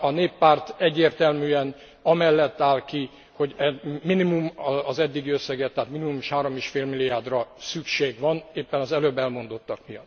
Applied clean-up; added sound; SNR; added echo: none; none; none; none.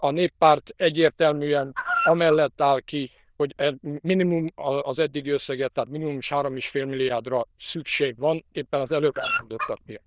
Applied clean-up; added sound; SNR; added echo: neural diffusion model UNIVERSE++.